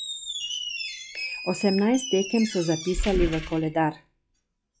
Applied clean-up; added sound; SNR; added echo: classical method log-MMSE.